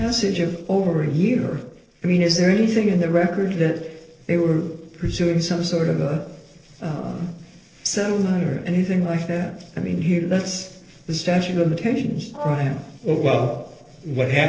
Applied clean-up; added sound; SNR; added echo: neural separator model SepFormer DNS4.